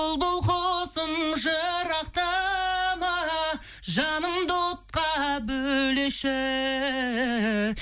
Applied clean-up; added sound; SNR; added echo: none; none; none; none.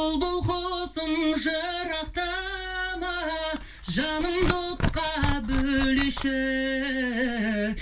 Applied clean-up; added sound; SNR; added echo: none; Tearing; 3 dB; reverberation time 0.2 s.